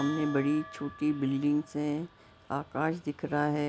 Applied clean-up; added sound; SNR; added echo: none; Bell; 18 dB; none.